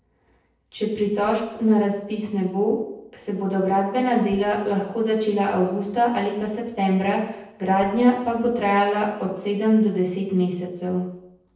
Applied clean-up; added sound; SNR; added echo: neural separator model SepFormer DNS4.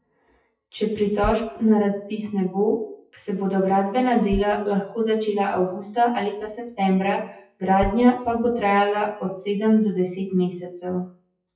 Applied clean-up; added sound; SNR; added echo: classical method WPE with log-MMSE.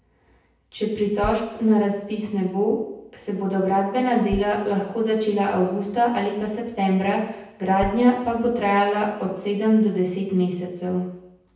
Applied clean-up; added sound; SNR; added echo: none; Bass drum; 18 dB; reverberation time 0.9 s.